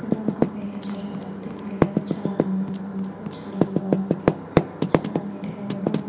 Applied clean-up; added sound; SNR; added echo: none; Typing; -4 dB; reverberation time 1.0 s.